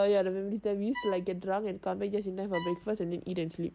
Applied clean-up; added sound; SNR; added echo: none; Bowed string instrument; 12 dB; none.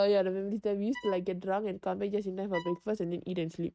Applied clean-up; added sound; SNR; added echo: neural mask model RNNoise.